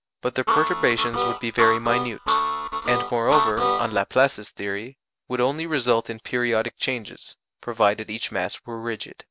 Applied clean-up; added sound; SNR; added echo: none; Harmonica; -1 dB; none.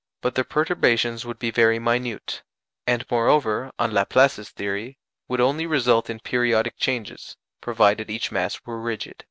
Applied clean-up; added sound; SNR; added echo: none; none; none; none.